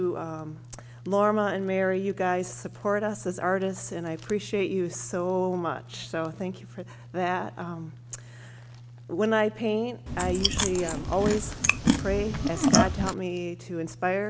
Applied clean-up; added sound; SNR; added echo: none; Chewing, mastication; -3 dB; none.